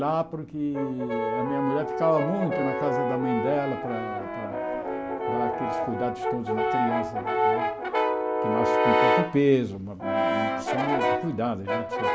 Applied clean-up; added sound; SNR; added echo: none; Brass instrument; -2 dB; none.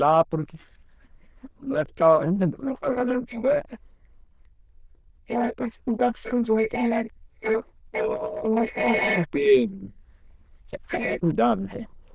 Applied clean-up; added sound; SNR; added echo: neural diffusion model UNIVERSE++.